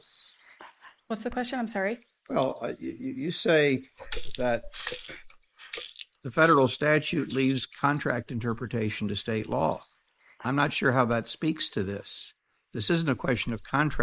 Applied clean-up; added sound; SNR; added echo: neural mask model Resemble Enhance denoiser.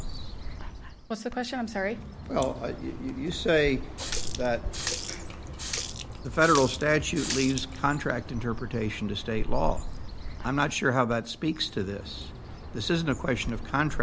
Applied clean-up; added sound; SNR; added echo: none; Water tap, faucet + Bird; 5 dB; none.